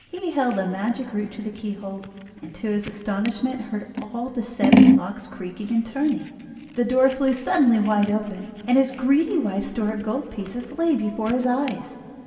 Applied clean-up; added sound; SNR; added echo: none; Scissors; 3 dB; reverberation time 2.7 s.